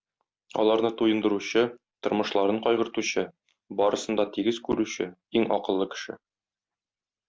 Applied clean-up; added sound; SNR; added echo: none; none; none; none.